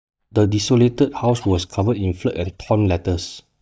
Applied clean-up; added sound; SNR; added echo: neural mask model DeepFilterNet 3.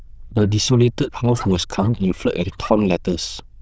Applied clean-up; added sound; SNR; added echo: neural diffusion model UNIVERSE++.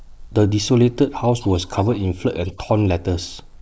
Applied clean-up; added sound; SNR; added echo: neural mask model Resemble Enhance denoiser.